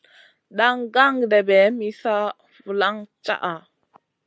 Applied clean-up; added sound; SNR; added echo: none; none; none; none.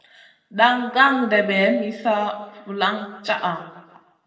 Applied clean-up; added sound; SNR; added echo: none; none; none; reverberation time 0.8 s.